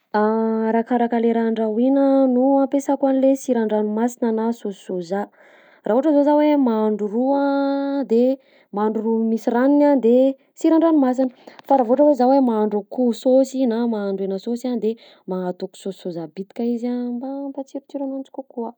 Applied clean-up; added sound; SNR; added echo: none; none; none; none.